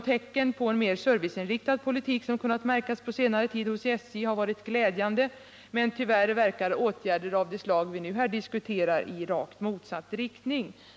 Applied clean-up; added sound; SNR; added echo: none; none; none; none.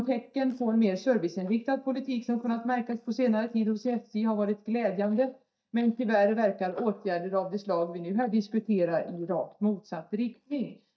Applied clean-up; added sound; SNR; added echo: neural mask model DeepFilterNet 3.